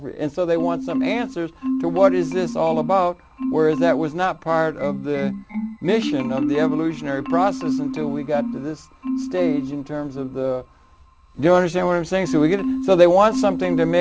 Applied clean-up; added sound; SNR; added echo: none; Marimba, xylophone; 5 dB; none.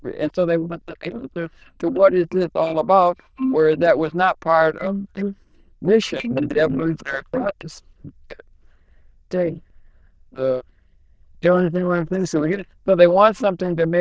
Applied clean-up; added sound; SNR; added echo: neural diffusion model UNIVERSE++.